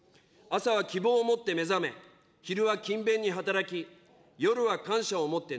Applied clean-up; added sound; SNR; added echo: none; none; none; none.